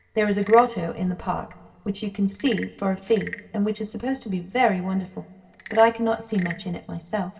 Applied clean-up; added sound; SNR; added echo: none; Wood / Percussion / Frog; 19 dB; reverberation time 1.5 s.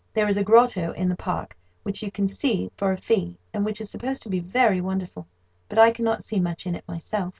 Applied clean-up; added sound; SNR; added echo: none; none; none; none.